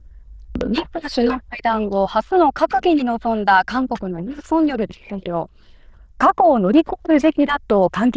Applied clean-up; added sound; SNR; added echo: neural diffusion model UNIVERSE++.